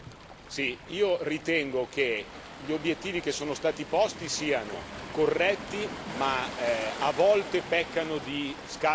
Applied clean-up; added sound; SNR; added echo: none; Waves, surf; 12 dB; none.